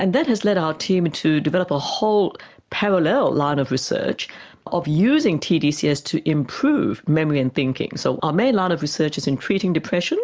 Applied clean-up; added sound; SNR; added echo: none; none; none; none.